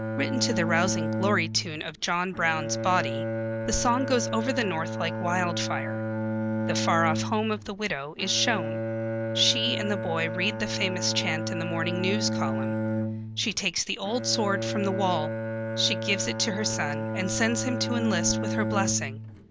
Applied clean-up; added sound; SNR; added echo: none; Bowed string instrument; 1 dB; none.